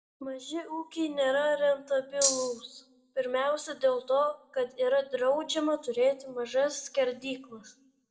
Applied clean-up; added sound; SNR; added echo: none; Rattle (instrument); -1 dB; reverberation time 0.4 s.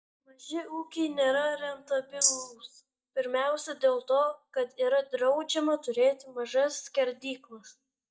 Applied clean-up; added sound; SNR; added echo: neural mask model DeepFilterNet 3.